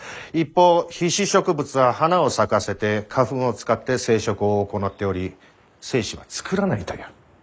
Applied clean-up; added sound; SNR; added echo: neural mask model Resemble Enhance denoiser.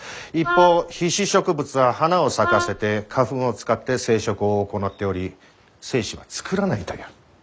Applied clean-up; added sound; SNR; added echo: none; Wind instrument, woodwind instrument; 5 dB; none.